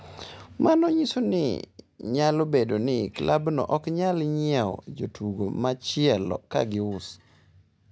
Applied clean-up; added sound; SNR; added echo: none; none; none; none.